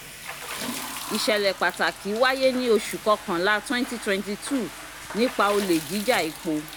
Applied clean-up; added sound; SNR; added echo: none; Water / Splash, splatter + Toilet flush / Water; 11 dB; none.